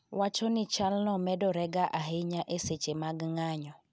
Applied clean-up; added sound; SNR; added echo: none; none; none; none.